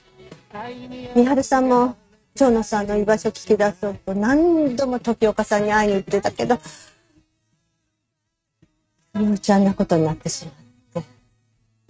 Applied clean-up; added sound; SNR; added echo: neural mask model RNNoise.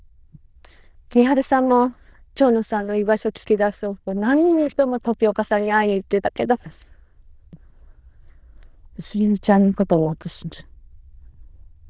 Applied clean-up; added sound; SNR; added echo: neural diffusion model UNIVERSE++.